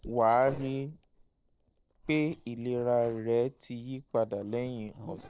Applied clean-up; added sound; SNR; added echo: neural separator model SepFormer DNS4.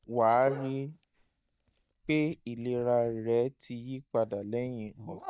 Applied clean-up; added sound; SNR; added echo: neural mask model DeepFilterNet 3.